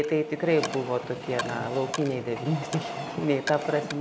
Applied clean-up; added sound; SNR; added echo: none; Train + Coin (dropping); 8 dB; none.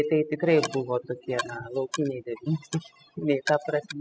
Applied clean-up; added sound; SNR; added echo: classical method spectral subtraction.